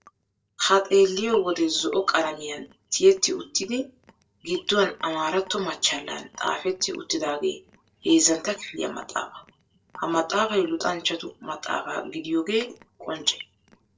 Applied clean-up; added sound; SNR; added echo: neural separator model SepFormer DNS4.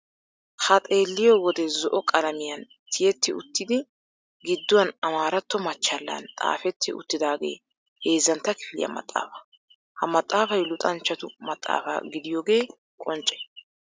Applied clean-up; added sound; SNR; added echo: none; none; none; none.